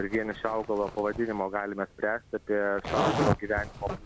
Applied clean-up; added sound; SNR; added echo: none; Zipper (clothing); 4 dB; none.